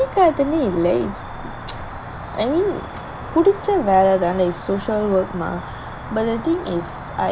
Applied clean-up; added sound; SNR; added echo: none; Cricket; 11 dB; none.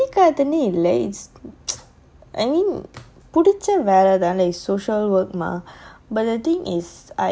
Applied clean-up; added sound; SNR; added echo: none; none; none; none.